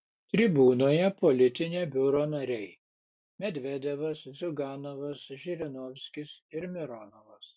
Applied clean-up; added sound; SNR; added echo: none; none; none; none.